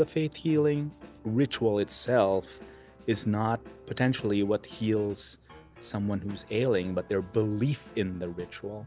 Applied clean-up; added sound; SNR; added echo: none; none; none; none.